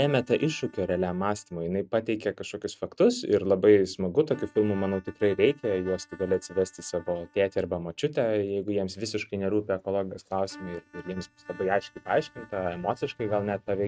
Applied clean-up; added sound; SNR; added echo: neural mask model RNNoise.